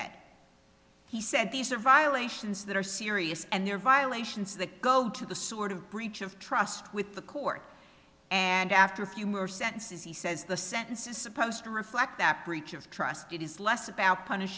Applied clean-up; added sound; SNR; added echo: none; none; none; none.